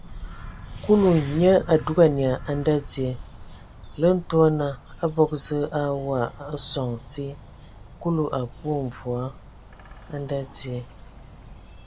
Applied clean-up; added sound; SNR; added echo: none; Bird vocalization, bird call, bird song; 16 dB; none.